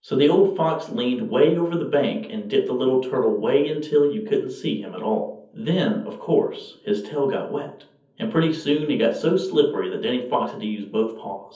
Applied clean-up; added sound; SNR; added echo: none; none; none; reverberation time 0.7 s.